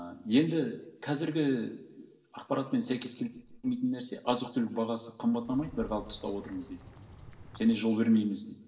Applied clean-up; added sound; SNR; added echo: none; Bird vocalization, bird call, bird song; 18 dB; reverberation time 0.8 s.